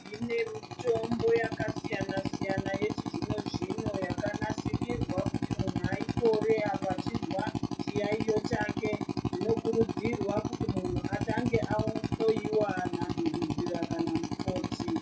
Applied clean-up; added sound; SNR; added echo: classical method WPE with log-MMSE.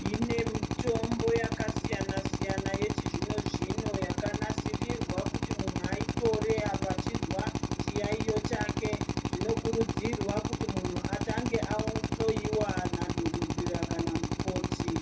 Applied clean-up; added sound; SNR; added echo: none; Drill; -3 dB; reverberation time 0.3 s.